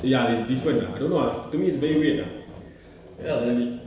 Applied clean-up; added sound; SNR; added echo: none; Sawing; 16 dB; reverberation time 1.1 s.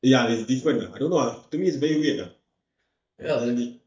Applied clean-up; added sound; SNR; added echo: neural mask model DeepFilterNet 3.